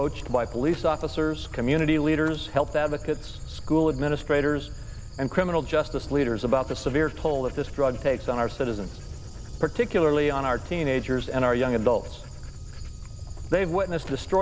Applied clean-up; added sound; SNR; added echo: none; Dog; 11 dB; none.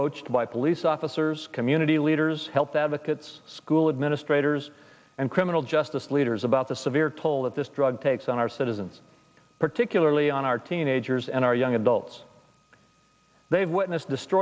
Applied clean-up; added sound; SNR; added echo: none; none; none; none.